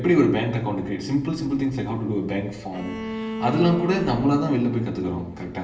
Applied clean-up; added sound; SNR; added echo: none; Bowed string instrument; 12 dB; reverberation time 0.8 s.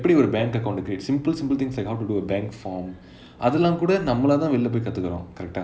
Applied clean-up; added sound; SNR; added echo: none; none; none; none.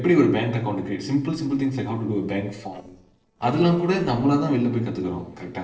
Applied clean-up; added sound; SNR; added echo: neural separator model SepFormer DNS4.